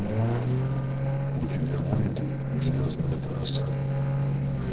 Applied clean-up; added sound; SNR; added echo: neural separator model SepFormer DNS4.